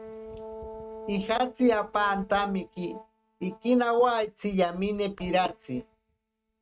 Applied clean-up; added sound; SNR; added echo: neural mask model RNNoise.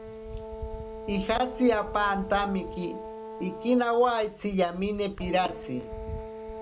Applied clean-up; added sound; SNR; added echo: none; Brass instrument + Wind; 10 dB; none.